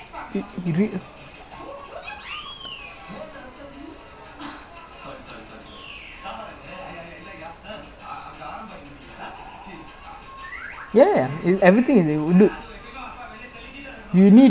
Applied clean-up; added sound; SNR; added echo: none; none; none; none.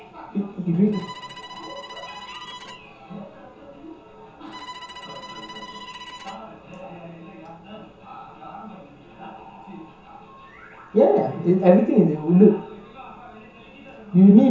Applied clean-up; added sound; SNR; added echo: none; Bowed string instrument; 18 dB; reverberation time 0.6 s.